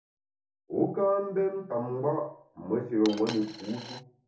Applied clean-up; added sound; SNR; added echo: none; Coin (dropping); 12 dB; reverberation time 0.7 s.